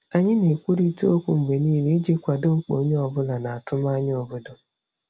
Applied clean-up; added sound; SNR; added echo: none; none; none; none.